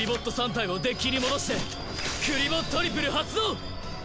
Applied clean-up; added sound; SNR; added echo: none; Screech / Subway, metro, underground; 9 dB; none.